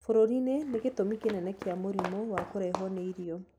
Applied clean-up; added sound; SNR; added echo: none; Walk, footsteps; 10 dB; none.